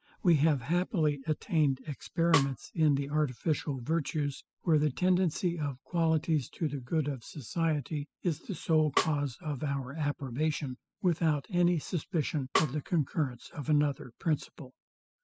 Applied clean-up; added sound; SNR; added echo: classical method spectral subtraction.